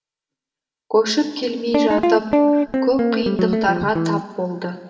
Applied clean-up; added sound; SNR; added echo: none; Guitar; -3 dB; reverberation time 2.5 s.